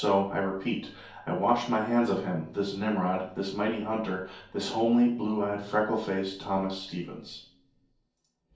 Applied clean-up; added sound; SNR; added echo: none; none; none; reverberation time 0.6 s.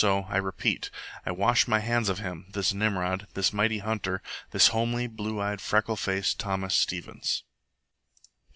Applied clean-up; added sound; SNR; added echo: none; none; none; none.